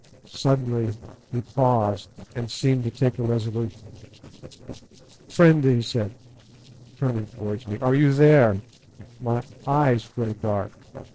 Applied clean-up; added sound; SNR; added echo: neural separator model SepFormer DNS4.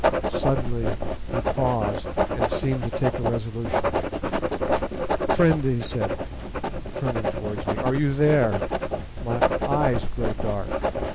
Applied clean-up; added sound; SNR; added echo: none; Writing; -1 dB; none.